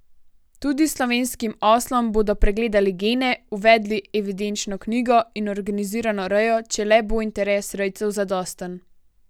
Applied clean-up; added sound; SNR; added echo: none; none; none; none.